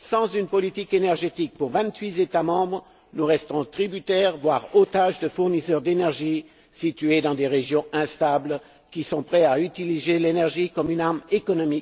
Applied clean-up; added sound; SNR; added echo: none; none; none; none.